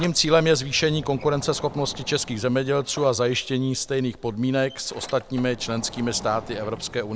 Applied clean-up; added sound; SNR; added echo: none; Sliding door; 17 dB; none.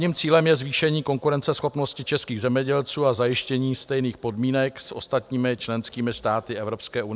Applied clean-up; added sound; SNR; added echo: none; none; none; none.